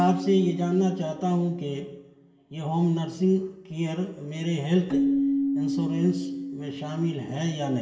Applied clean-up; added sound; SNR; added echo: none; Keyboard (musical); 5 dB; reverberation time 0.9 s.